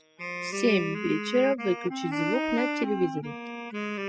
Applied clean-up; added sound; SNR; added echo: classical method spectral subtraction.